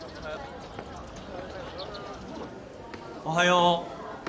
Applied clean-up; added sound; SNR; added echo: none; none; none; none.